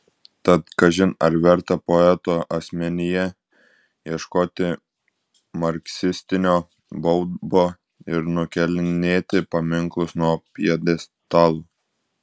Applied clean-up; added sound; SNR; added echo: none; none; none; none.